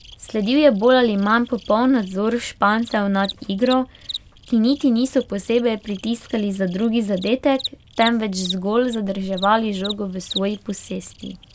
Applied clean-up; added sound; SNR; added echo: none; Cricket; 17 dB; none.